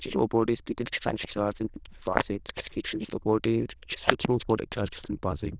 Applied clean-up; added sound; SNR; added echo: neural diffusion model UNIVERSE++.